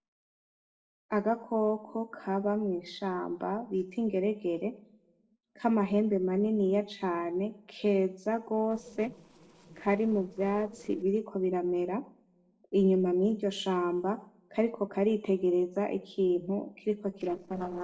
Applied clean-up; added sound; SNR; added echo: neural separator model SepFormer DNS4.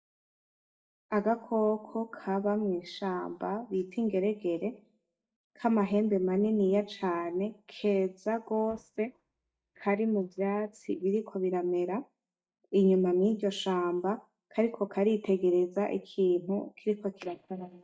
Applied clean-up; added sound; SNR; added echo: neural mask model DeepFilterNet 3.